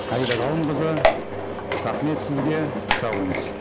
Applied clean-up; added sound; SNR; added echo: none; Engine; -1 dB; none.